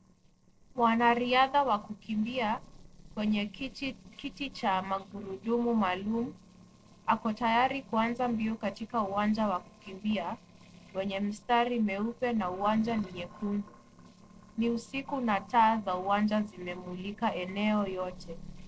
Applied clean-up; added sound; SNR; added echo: neural separator model SepFormer DNS4.